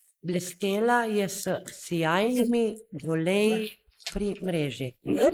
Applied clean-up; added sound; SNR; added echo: neural mask model Resemble Enhance denoiser.